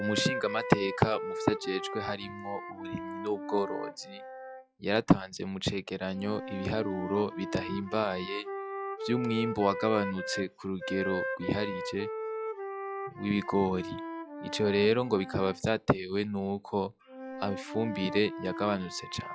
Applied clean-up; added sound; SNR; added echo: classical method log-MMSE.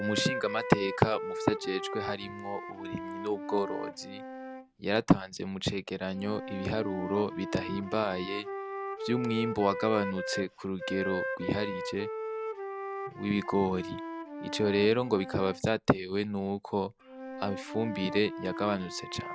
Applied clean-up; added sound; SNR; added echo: none; Wind instrument, woodwind instrument; 7 dB; none.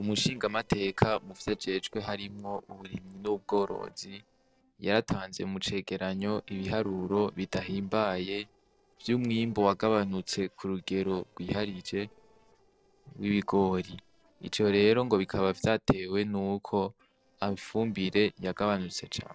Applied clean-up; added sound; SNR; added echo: neural separator model SepFormer DNS4.